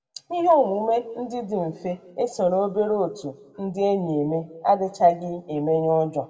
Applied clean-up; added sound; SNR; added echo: none; none; none; reverberation time 1.0 s.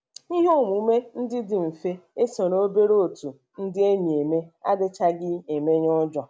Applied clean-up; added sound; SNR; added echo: none; none; none; none.